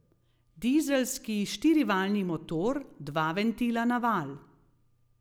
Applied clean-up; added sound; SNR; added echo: none; none; none; none.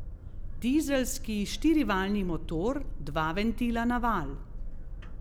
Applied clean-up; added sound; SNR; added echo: none; Boat, Water vehicle; 6 dB; none.